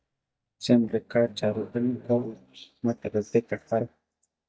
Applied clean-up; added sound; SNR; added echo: neural mask model DeepFilterNet 3.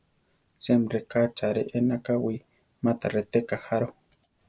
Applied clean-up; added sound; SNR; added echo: none; none; none; none.